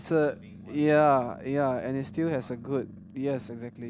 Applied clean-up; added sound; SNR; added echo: none; Growling; 18 dB; none.